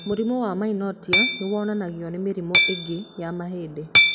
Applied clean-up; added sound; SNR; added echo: none; Hammer; -5 dB; none.